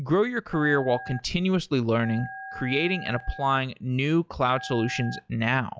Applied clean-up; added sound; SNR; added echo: classical method log-MMSE.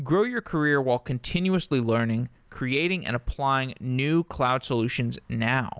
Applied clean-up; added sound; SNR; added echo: none; none; none; none.